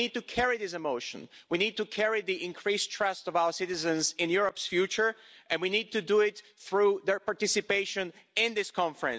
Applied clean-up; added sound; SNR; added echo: none; none; none; none.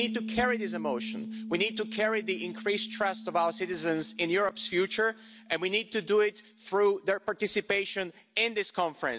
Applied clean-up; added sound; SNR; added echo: none; Piano; 12 dB; none.